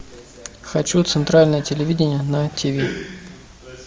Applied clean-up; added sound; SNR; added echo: none; none; none; none.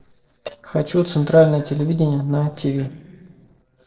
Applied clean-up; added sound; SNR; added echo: neural separator model SepFormer DNS4.